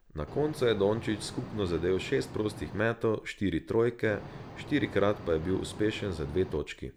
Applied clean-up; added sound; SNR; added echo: none; Boat, Water vehicle; 13 dB; none.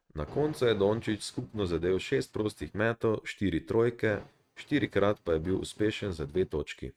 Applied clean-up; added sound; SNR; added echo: neural mask model RNNoise.